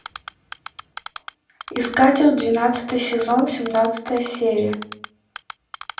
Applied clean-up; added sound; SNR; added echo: none; Typing; 16 dB; reverberation time 0.6 s.